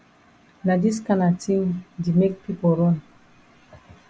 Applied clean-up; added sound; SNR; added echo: none; none; none; none.